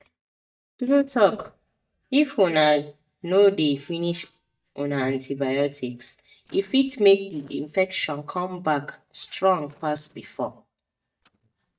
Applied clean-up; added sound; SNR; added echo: neural mask model DeepFilterNet 3.